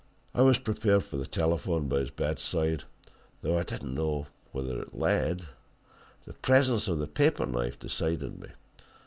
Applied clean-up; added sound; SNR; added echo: none; none; none; none.